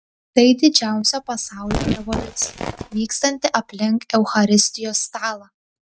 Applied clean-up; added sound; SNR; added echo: neural mask model RNNoise.